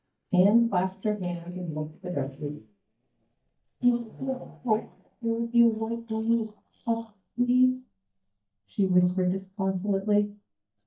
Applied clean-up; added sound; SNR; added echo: neural mask model DeepFilterNet 3.